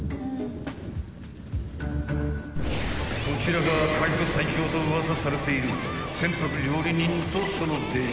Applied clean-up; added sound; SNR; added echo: none; none; none; none.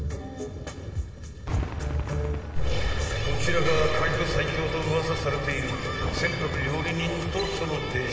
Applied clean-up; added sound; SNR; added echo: none; Cheering / Fireworks; 14 dB; reverberation time 2.6 s.